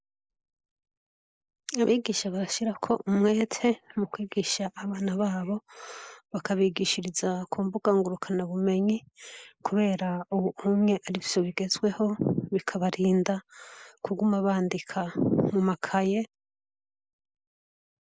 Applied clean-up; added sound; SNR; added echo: neural mask model Resemble Enhance denoiser.